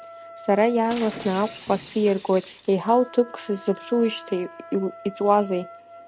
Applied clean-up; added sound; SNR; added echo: none; Wind instrument, woodwind instrument + Shatter; 18 dB; none.